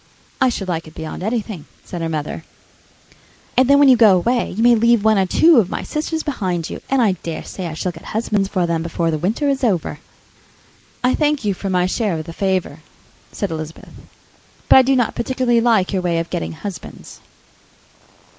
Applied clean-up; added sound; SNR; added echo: neural mask model Resemble Enhance denoiser.